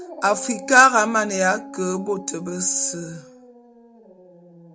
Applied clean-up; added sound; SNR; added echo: none; Dog; 17 dB; none.